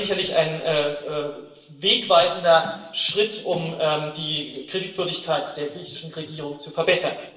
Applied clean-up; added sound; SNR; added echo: none; Bass drum / Snare drum; 20 dB; reverberation time 1.0 s.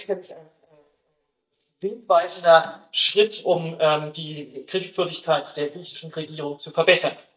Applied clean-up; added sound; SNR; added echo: neural mask model DeepFilterNet 3.